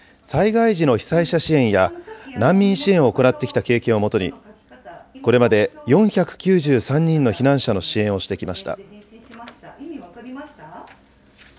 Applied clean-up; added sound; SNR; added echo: none; none; none; none.